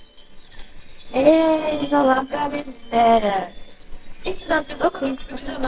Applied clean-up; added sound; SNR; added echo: neural separator model SepFormer WHAMR!.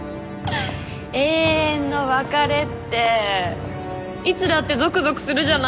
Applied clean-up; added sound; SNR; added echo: none; none; none; none.